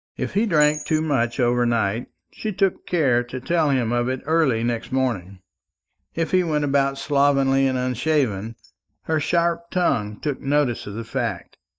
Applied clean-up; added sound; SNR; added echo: neural mask model DeepFilterNet 3.